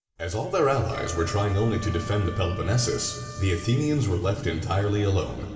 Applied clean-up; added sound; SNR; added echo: none; Wind instrument, woodwind instrument; 16 dB; reverberation time 2.4 s.